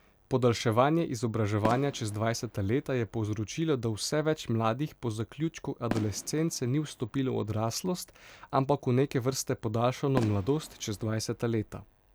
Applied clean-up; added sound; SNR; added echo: none; Fireworks; 17 dB; none.